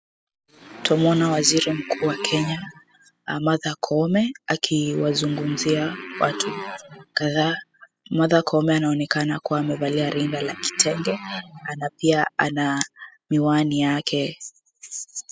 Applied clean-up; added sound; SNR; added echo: classical method spectral subtraction.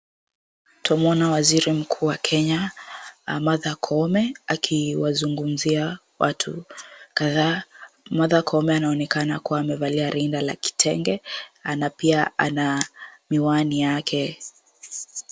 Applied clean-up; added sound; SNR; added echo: none; none; none; none.